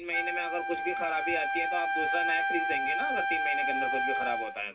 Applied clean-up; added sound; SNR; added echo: none; Wind instrument, woodwind instrument; -4 dB; reverberation time 0.4 s.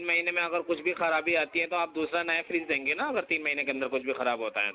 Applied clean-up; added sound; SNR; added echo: none; none; none; none.